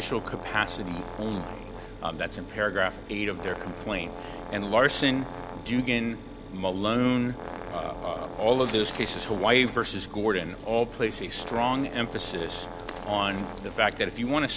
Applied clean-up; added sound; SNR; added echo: none; Mechanisms + Brass instrument; 11 dB; none.